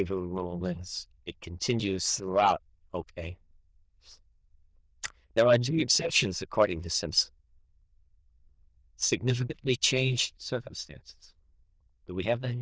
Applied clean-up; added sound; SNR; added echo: neural diffusion model UNIVERSE++.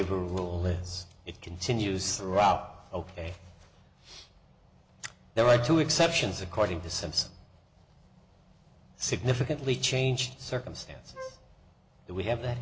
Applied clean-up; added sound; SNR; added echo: none; Wind instrument, woodwind instrument; 14 dB; none.